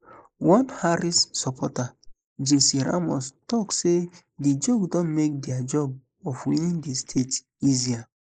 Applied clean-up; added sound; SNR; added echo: neural mask model Resemble Enhance denoiser.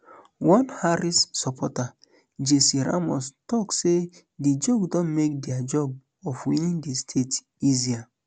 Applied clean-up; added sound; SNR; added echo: none; none; none; none.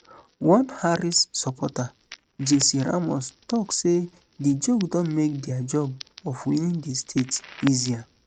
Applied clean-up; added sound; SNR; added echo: neural mask model RNNoise.